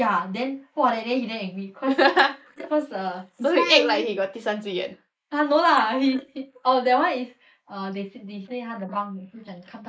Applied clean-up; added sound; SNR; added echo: neural mask model Resemble Enhance denoiser.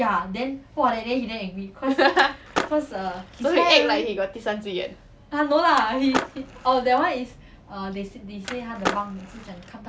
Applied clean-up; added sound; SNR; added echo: none; Skateboard; 8 dB; none.